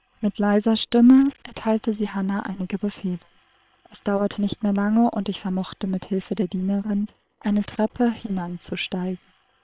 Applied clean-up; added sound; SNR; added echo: neural separator model SepFormer WHAM!.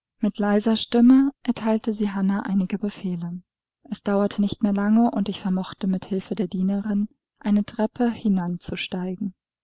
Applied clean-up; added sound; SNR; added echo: none; none; none; none.